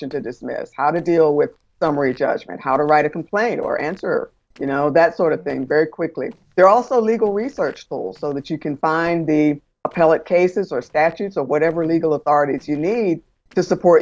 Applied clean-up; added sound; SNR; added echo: neural separator model SepFormer DNS4.